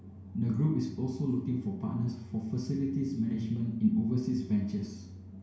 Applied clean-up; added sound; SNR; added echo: none; Microwave oven; 19 dB; reverberation time 0.6 s.